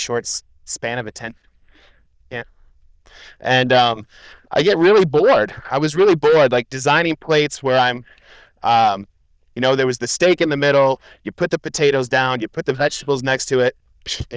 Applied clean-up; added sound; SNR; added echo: neural diffusion model UNIVERSE++.